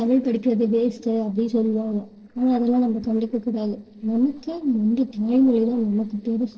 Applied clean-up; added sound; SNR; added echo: neural separator model SepFormer DNS4.